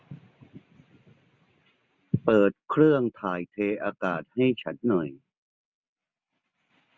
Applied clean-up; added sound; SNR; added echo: none; none; none; none.